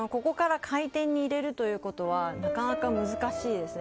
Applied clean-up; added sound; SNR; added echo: none; none; none; none.